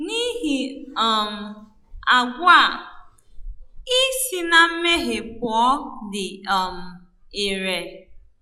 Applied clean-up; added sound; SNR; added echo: classical method log-MMSE.